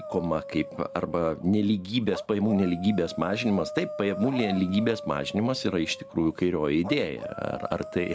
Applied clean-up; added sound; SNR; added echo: none; Dog; 13 dB; none.